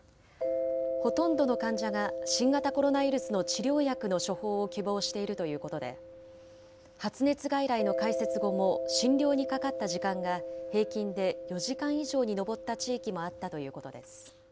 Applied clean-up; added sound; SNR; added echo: none; Mallet percussion; 5 dB; none.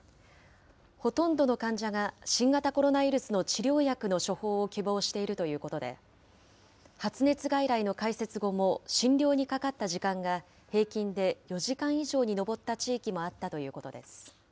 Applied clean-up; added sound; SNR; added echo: none; none; none; none.